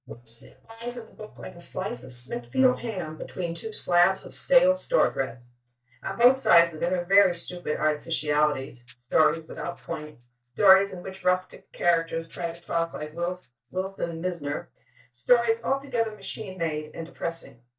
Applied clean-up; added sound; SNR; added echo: neural mask model DeepFilterNet 3.